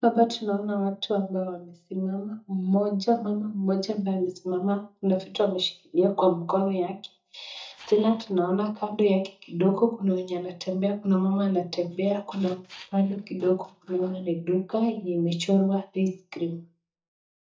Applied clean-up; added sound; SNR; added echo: neural mask model DeepFilterNet 3.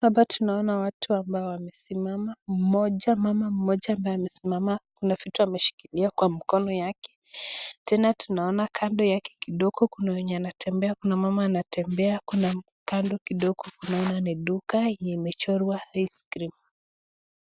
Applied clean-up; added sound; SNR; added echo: none; none; none; none.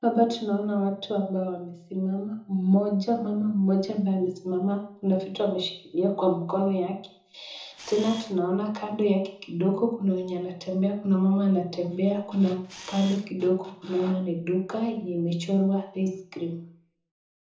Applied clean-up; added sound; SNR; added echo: none; Camera; 16 dB; reverberation time 0.5 s.